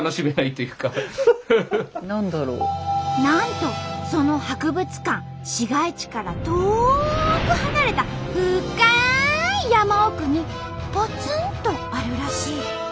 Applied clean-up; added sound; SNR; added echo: none; none; none; none.